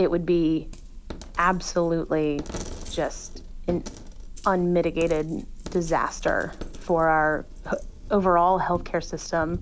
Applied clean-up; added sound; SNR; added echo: none; Coin (dropping); 12 dB; none.